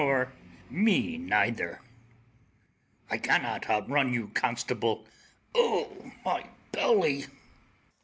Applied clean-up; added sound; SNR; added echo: none; none; none; none.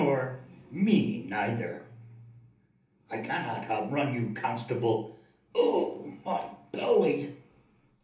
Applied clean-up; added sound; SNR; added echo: none; none; none; reverberation time 1.2 s.